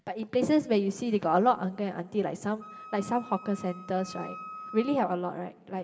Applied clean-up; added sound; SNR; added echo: none; Wind instrument, woodwind instrument; 16 dB; reverberation time 2.3 s.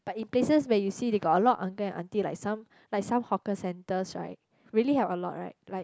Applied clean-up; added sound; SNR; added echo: none; none; none; none.